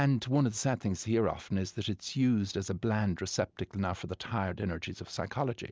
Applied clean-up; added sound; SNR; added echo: none; none; none; none.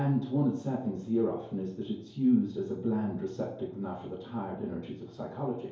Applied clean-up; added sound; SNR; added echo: none; none; none; reverberation time 2.4 s.